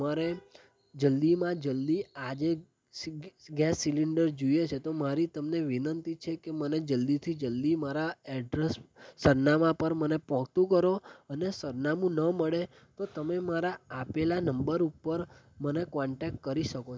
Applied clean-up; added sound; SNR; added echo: none; none; none; none.